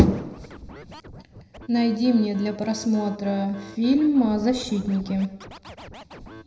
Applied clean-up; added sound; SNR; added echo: none; Scratching (performance technique); 18 dB; reverberation time 0.7 s.